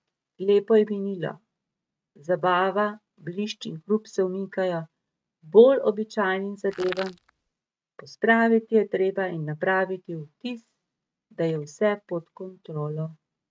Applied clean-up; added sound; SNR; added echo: neural mask model RNNoise.